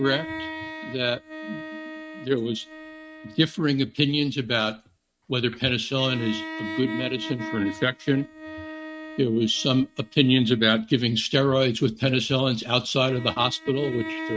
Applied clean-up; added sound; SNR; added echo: neural mask model RNNoise.